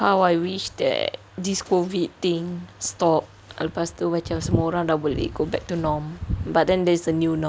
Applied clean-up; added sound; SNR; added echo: none; none; none; none.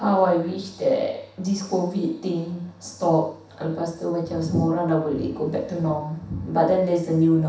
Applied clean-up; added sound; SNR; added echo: none; none; none; reverberation time 0.7 s.